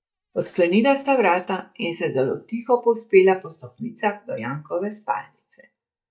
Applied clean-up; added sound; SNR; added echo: neural mask model DeepFilterNet 3.